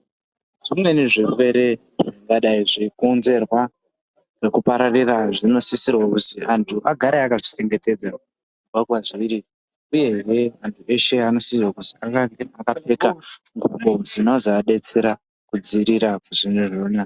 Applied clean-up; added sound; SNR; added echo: none; none; none; none.